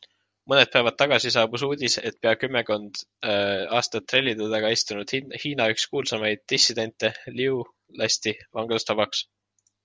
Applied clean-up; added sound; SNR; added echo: none; none; none; none.